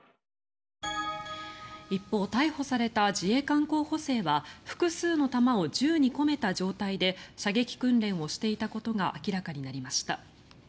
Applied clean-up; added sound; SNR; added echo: none; none; none; none.